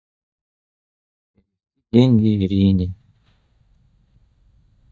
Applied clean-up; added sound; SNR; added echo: neural mask model DeepFilterNet 3.